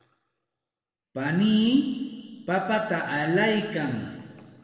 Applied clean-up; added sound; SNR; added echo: none; none; none; reverberation time 2.0 s.